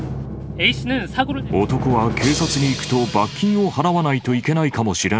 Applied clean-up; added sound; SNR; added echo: none; Drum; 9 dB; none.